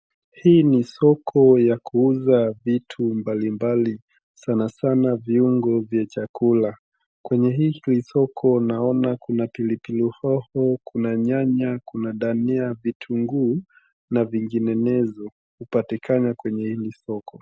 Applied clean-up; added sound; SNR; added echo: none; none; none; none.